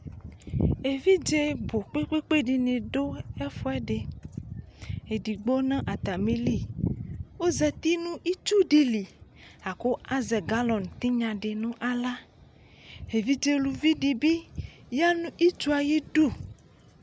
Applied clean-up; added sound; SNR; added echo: none; none; none; none.